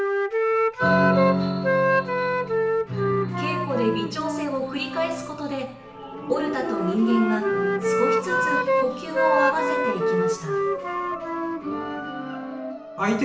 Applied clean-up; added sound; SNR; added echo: none; Wind instrument, woodwind instrument; -2 dB; reverberation time 0.8 s.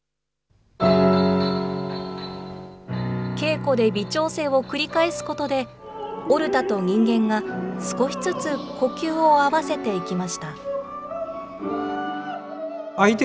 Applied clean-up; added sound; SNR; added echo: none; none; none; none.